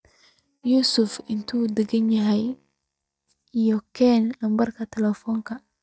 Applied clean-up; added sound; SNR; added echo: neural mask model DeepFilterNet 3.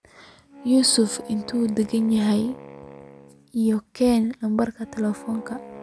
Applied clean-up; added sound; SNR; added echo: none; Wind instrument, woodwind instrument; 19 dB; none.